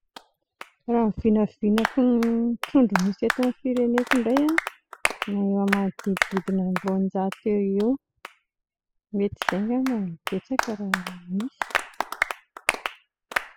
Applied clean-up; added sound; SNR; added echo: classical method spectral subtraction.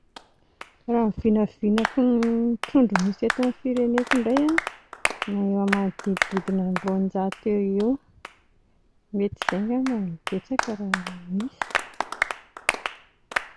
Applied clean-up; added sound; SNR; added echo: none; Applause; 7 dB; none.